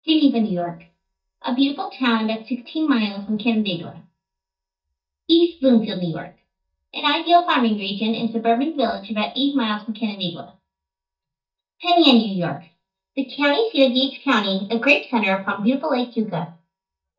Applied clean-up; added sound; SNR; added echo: neural mask model DeepFilterNet 3.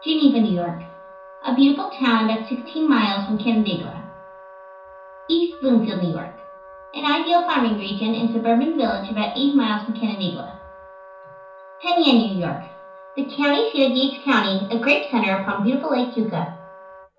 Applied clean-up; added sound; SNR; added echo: none; Wind instrument, woodwind instrument; 20 dB; reverberation time 0.6 s.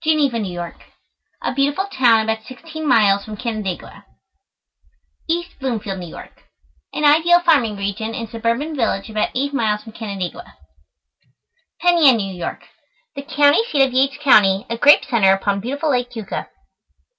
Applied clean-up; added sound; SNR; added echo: none; none; none; none.